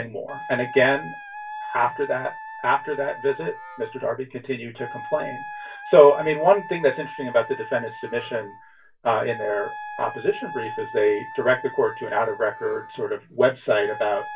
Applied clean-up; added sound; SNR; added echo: none; Wind instrument, woodwind instrument; 13 dB; reverberation time 0.2 s.